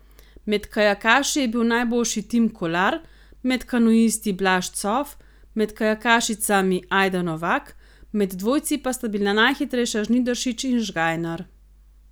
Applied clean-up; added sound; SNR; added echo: none; none; none; none.